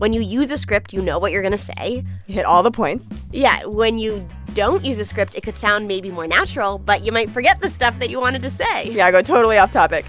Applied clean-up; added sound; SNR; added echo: none; none; none; none.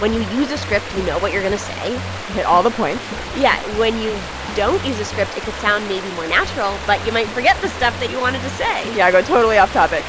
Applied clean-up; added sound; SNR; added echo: none; Stream; 10 dB; none.